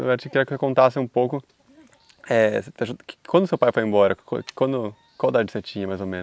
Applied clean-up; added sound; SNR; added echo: none; none; none; none.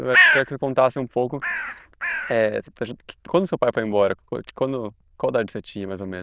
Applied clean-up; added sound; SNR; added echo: neural diffusion model UNIVERSE++.